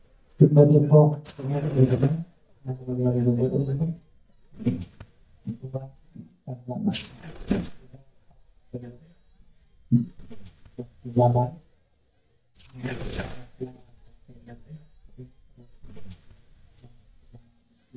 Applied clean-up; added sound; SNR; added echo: neural mask model DeepFilterNet 3.